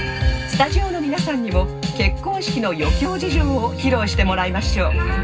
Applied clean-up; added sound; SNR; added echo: none; Piano; 12 dB; reverberation time 0.4 s.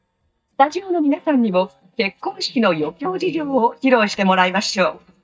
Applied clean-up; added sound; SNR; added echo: neural mask model DeepFilterNet 3.